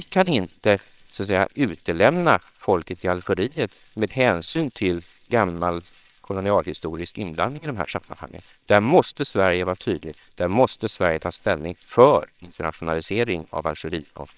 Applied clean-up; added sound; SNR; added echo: neural separator model SepFormer WHAMR!.